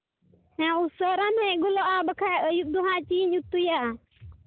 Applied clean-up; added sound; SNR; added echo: none; none; none; none.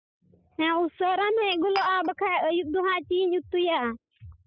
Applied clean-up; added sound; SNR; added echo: classical method spectral subtraction.